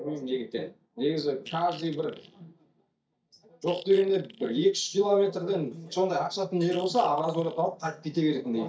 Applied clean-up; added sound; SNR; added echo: neural mask model DeepFilterNet 3.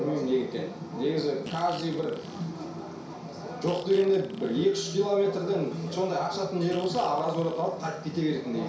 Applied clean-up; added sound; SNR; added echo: none; Fart; 19 dB; reverberation time 0.6 s.